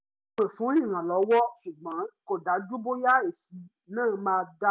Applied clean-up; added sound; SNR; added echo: none; none; none; none.